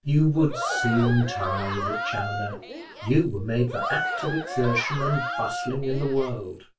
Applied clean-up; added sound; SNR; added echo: none; Cheering; 5 dB; reverberation time 0.1 s.